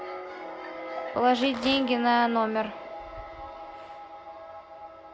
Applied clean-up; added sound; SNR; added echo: none; Rattle; 12 dB; none.